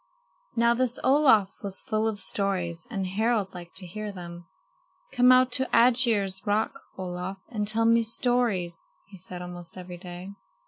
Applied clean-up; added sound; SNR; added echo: none; none; none; none.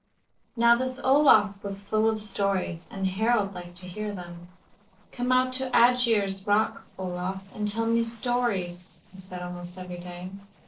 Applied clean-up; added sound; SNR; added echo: neural separator model SepFormer DNS4.